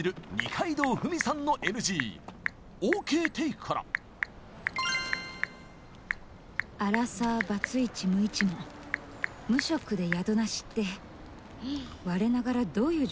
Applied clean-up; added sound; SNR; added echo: none; Telephone / Typing; 9 dB; none.